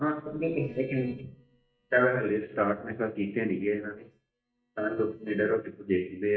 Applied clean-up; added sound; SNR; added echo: neural mask model DeepFilterNet 3.